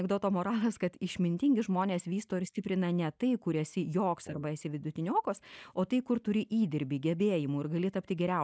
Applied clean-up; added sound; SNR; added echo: neural mask model Resemble Enhance denoiser.